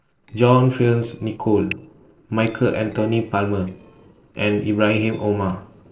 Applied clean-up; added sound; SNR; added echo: neural separator model SepFormer DNS4.